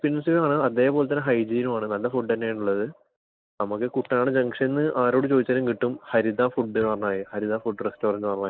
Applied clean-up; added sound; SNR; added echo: neural mask model DeepFilterNet 3.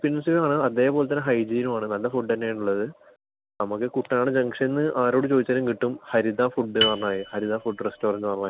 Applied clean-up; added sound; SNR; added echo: none; Piano; 6 dB; none.